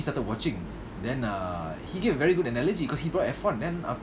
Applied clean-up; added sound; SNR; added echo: none; none; none; none.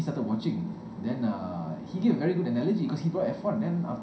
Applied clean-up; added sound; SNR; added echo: none; none; none; reverberation time 0.5 s.